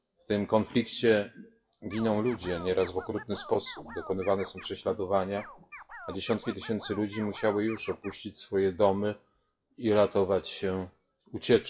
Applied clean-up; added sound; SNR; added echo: classical method WPE with log-MMSE.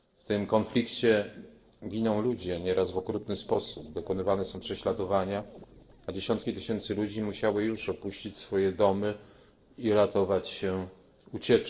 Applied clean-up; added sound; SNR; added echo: neural separator model SepFormer DNS4.